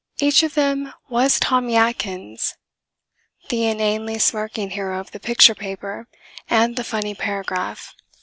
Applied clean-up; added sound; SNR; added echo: none; none; none; none.